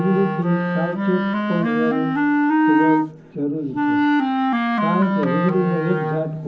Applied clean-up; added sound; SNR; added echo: none; Wind instrument, woodwind instrument; -3 dB; reverberation time 0.4 s.